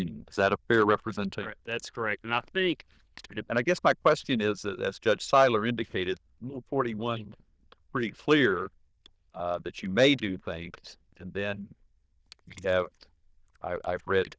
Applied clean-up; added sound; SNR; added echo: neural diffusion model UNIVERSE++.